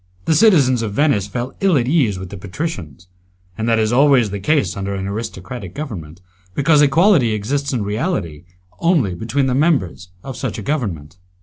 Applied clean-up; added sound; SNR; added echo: none; none; none; none.